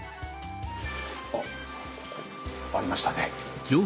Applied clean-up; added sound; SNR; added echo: none; none; none; none.